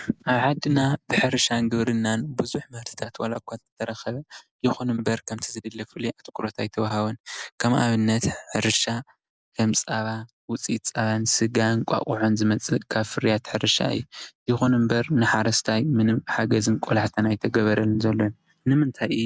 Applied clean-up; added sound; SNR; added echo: none; none; none; none.